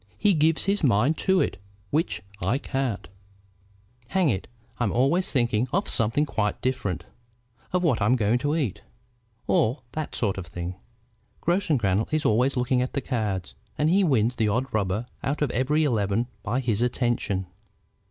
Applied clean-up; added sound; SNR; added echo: none; none; none; none.